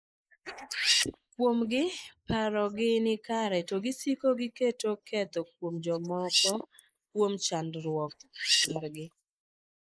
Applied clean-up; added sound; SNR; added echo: neural mask model Resemble Enhance denoiser.